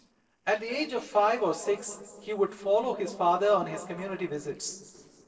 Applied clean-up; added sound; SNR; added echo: neural separator model SepFormer DNS4.